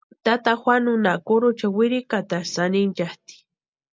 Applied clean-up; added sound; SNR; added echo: none; none; none; none.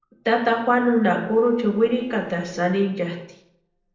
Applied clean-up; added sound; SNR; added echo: neural separator model SepFormer DNS4.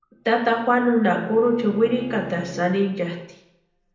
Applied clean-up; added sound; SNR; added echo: none; Bowed string instrument; 19 dB; reverberation time 0.7 s.